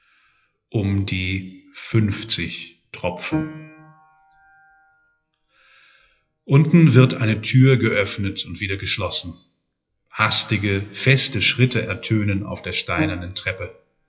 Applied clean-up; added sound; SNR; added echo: classical method WPE with log-MMSE.